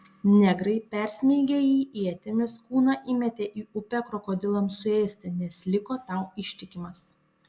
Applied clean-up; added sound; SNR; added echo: none; none; none; none.